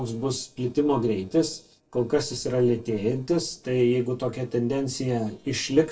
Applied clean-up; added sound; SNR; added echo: neural separator model SepFormer DNS4.